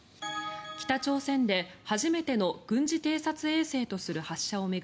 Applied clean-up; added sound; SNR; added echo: none; none; none; none.